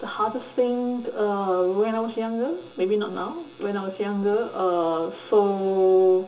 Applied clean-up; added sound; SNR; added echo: none; none; none; reverberation time 0.2 s.